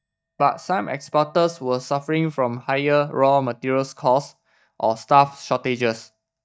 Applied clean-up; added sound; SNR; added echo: neural mask model DeepFilterNet 3.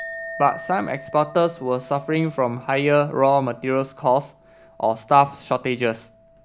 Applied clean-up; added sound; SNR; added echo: none; Chink, clink; 18 dB; none.